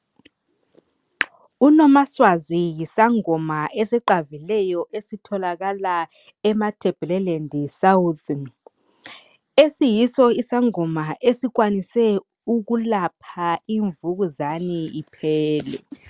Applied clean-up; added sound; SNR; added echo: none; none; none; none.